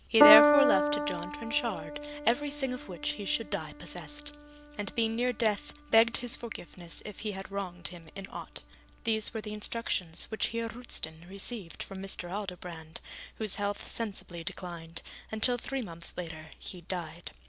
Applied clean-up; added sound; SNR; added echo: none; Piano; 1 dB; none.